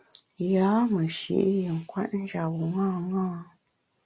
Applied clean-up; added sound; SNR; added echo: none; none; none; none.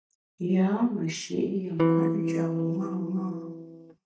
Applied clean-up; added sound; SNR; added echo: neural mask model DeepFilterNet 3.